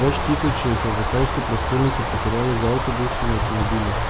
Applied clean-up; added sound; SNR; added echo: none; Bird; 0 dB; none.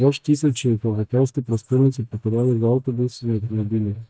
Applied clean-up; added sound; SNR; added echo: neural mask model DeepFilterNet 3.